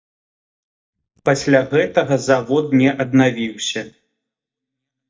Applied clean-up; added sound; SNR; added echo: neural mask model DeepFilterNet 3.